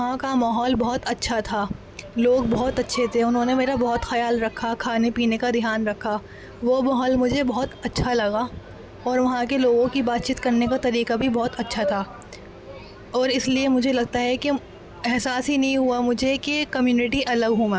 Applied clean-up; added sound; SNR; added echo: none; none; none; none.